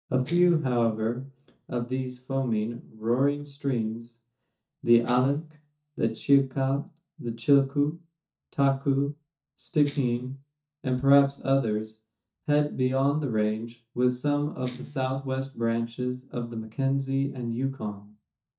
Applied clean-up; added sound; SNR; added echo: neural mask model DeepFilterNet 3.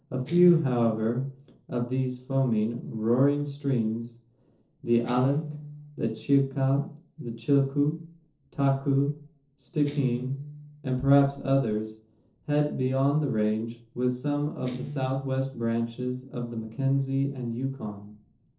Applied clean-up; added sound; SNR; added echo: neural separator model SepFormer DNS4.